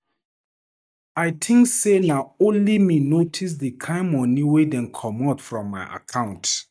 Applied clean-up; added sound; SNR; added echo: neural mask model DeepFilterNet 3.